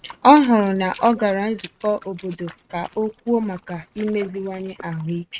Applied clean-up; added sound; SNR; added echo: neural mask model RNNoise.